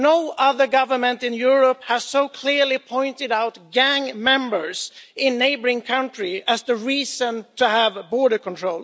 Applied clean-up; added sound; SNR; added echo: none; none; none; none.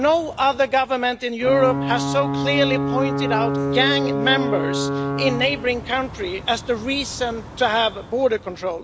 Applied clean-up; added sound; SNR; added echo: none; Alarm / Ocean / Boat, Water vehicle; 4 dB; none.